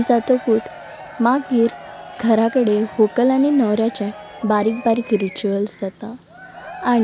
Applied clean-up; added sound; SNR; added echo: none; Crowd / Cheering; 18 dB; none.